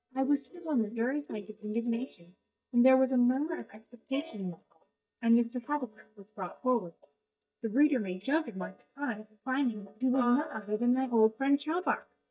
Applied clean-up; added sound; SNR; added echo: neural mask model DeepFilterNet 3.